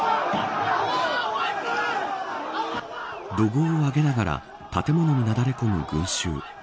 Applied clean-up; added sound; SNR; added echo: none; none; none; none.